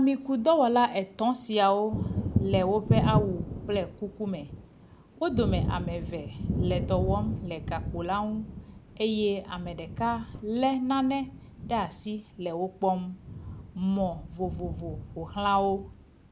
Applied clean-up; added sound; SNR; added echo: none; Thunder; 5 dB; none.